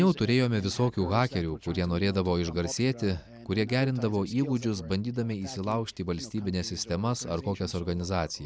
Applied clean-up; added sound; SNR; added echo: none; none; none; none.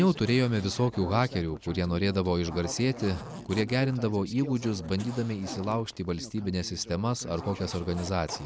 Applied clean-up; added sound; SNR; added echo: none; Zipper (clothing); 18 dB; none.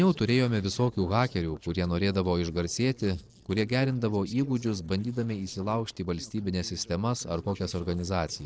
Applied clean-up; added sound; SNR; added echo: neural separator model SepFormer DNS4.